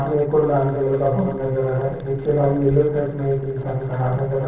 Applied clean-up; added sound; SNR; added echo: neural separator model SepFormer DNS4.